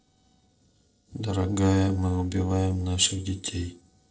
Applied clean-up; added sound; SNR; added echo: neural separator model SepFormer DNS4.